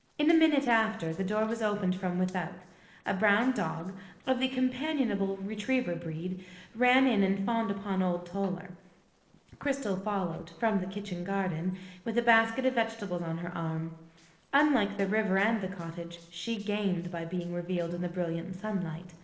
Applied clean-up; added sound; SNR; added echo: neural separator model SepFormer DNS4.